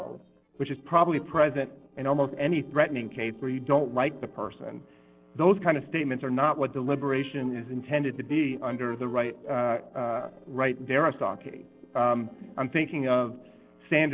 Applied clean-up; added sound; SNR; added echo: neural separator model SepFormer DNS4.